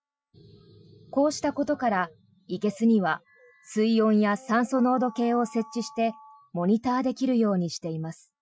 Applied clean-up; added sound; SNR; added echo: classical method Wiener filter.